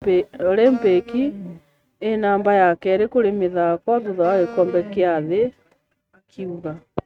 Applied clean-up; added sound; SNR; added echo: neural mask model RNNoise.